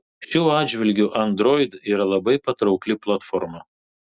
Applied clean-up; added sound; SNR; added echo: none; none; none; none.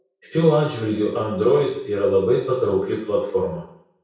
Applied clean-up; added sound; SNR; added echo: none; none; none; reverberation time 0.6 s.